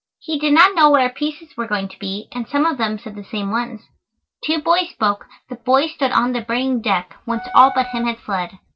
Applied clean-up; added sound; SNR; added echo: neural separator model SepFormer DNS4.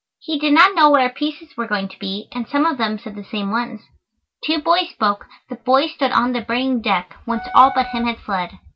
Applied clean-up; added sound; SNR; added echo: none; Wind instrument, woodwind instrument; 13 dB; none.